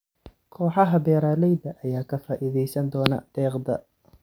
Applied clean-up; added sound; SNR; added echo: none; none; none; none.